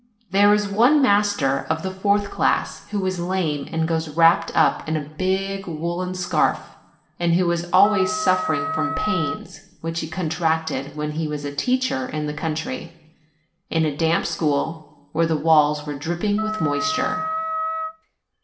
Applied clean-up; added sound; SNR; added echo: none; Wind instrument, woodwind instrument; 4 dB; reverberation time 0.7 s.